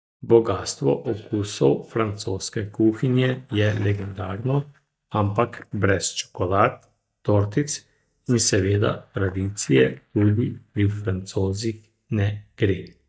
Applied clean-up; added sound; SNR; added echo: neural mask model DeepFilterNet 3.